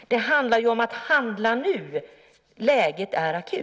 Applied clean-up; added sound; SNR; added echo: none; none; none; none.